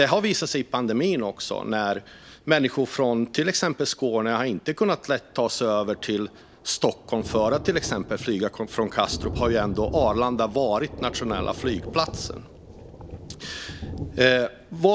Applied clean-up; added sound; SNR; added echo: none; Thunder; 14 dB; none.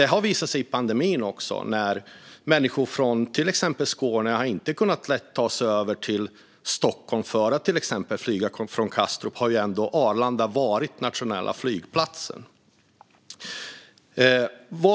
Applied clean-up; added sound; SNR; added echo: none; none; none; none.